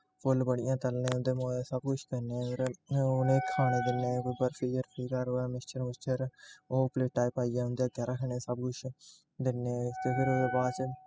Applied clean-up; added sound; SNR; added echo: classical method spectral subtraction.